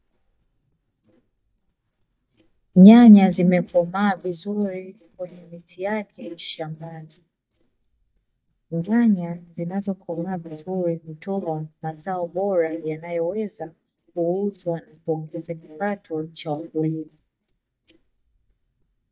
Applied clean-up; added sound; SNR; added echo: neural mask model DeepFilterNet 3.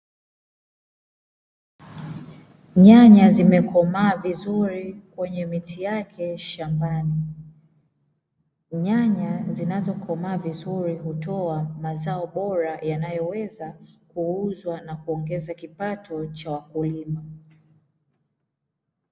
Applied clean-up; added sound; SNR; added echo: none; none; none; none.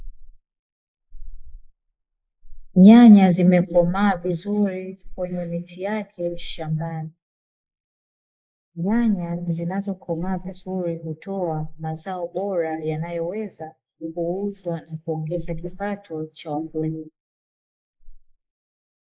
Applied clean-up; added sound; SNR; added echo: neural mask model Resemble Enhance denoiser.